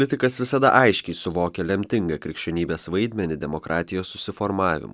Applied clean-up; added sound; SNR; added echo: none; none; none; none.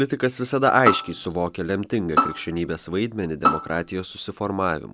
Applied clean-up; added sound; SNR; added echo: none; Bowed string instrument; 3 dB; none.